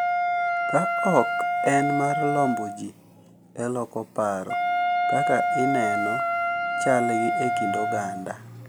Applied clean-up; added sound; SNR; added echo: none; Wind instrument, woodwind instrument; -2 dB; none.